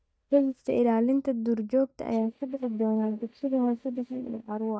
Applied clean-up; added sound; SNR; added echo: neural mask model DeepFilterNet 3.